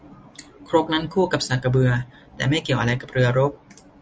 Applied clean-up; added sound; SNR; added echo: none; none; none; none.